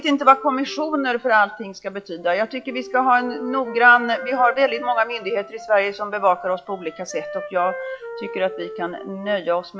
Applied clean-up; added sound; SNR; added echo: classical method log-MMSE.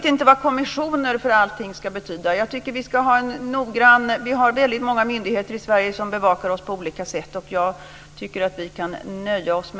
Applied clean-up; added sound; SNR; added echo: none; none; none; none.